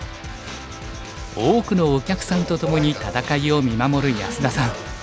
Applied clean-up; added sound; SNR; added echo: none; none; none; none.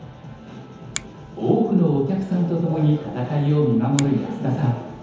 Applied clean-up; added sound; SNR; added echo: none; Finger snapping; 18 dB; reverberation time 1.0 s.